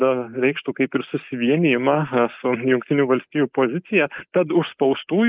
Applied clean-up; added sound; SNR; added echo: neural mask model Resemble Enhance denoiser.